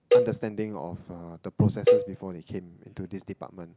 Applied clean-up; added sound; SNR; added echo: none; Cowbell; -4 dB; none.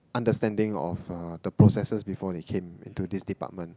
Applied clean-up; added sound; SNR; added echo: none; none; none; none.